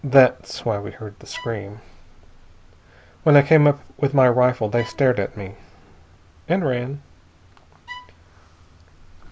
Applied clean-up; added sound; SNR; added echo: none; Bowed string instrument; 20 dB; none.